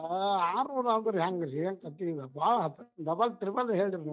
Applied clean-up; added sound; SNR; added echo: neural mask model DeepFilterNet 3.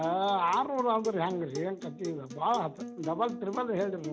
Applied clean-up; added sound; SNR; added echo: none; Acoustic guitar; 13 dB; none.